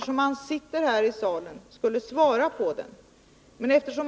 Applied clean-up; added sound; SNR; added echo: none; none; none; none.